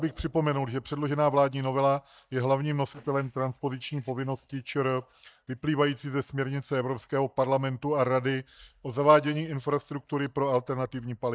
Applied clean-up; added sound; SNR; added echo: neural mask model DeepFilterNet 3.